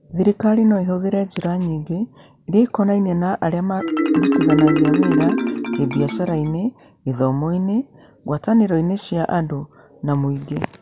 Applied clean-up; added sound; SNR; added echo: none; Marimba, xylophone; 4 dB; none.